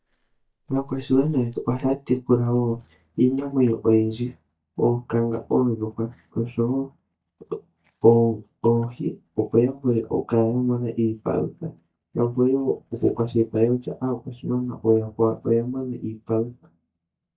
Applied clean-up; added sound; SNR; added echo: neural mask model DeepFilterNet 3.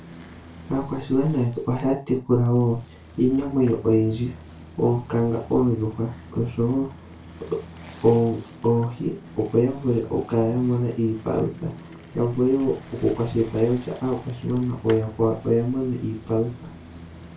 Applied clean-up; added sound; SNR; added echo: none; Bicycle; 18 dB; reverberation time 0.2 s.